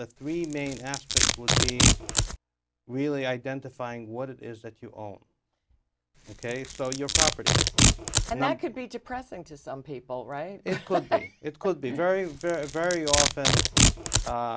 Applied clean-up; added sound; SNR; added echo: none; Domestic sounds, home sounds; -3 dB; none.